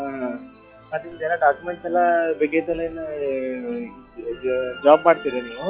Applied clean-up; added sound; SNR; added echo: classical method log-MMSE.